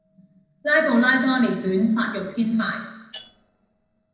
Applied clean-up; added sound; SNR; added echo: neural separator model SepFormer DNS4.